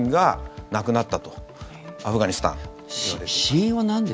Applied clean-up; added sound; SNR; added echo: none; none; none; none.